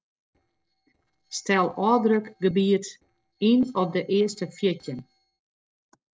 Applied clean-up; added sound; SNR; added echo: neural separator model SepFormer DNS4.